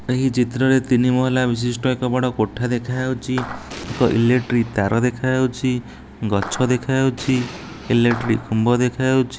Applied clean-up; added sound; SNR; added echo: none; Clapping + Explosion; 14 dB; none.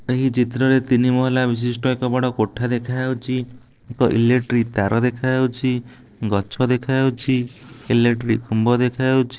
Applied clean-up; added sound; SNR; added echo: neural separator model SepFormer DNS4.